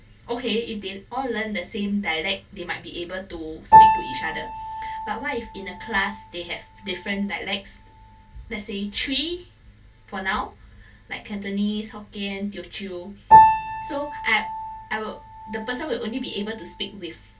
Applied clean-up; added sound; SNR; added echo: none; Piano; -4 dB; reverberation time 0.2 s.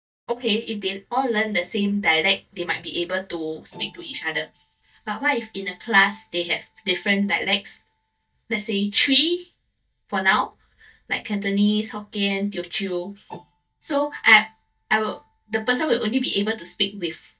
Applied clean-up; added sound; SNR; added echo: neural mask model DeepFilterNet 3.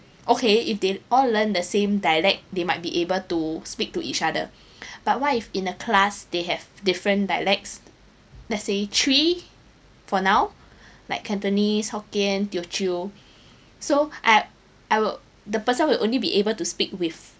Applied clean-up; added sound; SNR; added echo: none; none; none; none.